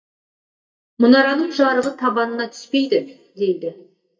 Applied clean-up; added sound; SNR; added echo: neural mask model DeepFilterNet 3.